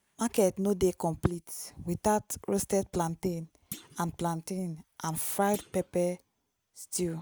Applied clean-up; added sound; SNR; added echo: none; Thump, thud; 19 dB; none.